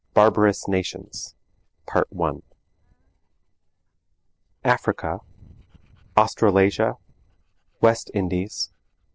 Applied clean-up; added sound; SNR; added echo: neural separator model SepFormer DNS4.